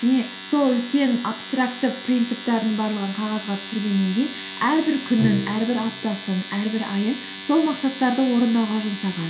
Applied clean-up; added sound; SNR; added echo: none; Bowed string instrument + Domestic sounds, home sounds; 12 dB; none.